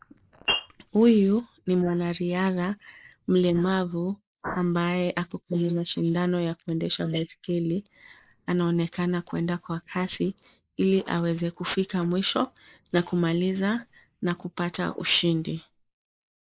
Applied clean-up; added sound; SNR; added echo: neural mask model Resemble Enhance denoiser.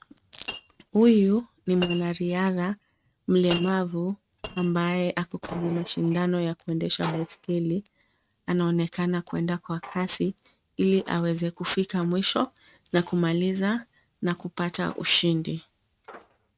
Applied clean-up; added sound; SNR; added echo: neural mask model RNNoise.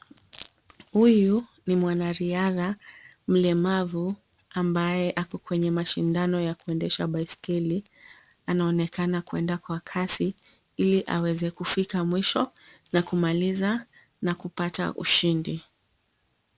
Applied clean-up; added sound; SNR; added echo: none; none; none; none.